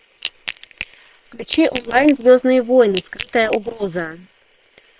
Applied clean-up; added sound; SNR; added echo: neural separator model SepFormer WHAM!.